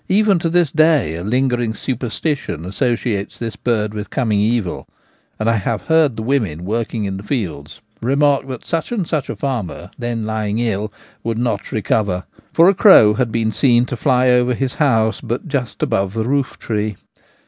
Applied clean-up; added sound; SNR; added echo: none; none; none; none.